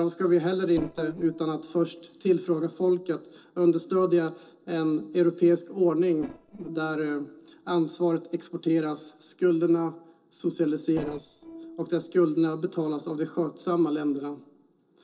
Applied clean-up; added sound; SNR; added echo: neural separator model SepFormer DNS4.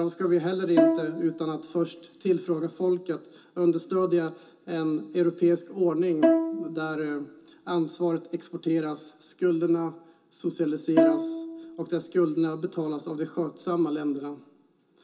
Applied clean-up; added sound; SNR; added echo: none; Bowed string instrument; 0 dB; reverberation time 0.2 s.